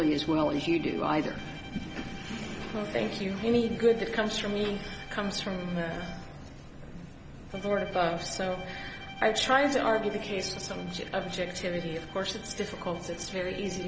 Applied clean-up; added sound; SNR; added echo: none; Bowed string instrument; 17 dB; none.